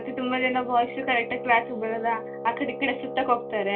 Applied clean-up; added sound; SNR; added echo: none; Wind instrument, woodwind instrument; 9 dB; reverberation time 0.2 s.